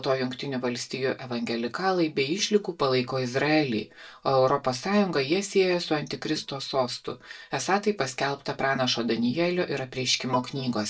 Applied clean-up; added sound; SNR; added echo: neural mask model DeepFilterNet 3.